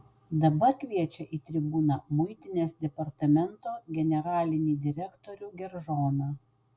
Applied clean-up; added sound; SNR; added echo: none; none; none; none.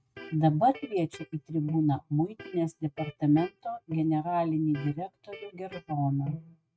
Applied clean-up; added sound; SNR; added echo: neural mask model RNNoise.